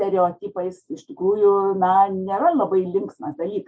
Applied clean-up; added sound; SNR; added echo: none; none; none; none.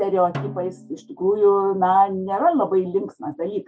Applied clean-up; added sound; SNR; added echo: none; Snare drum; 17 dB; none.